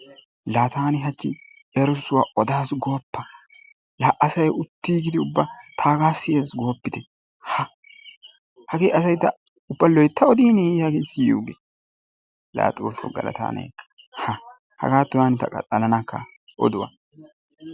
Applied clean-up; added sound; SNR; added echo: none; none; none; none.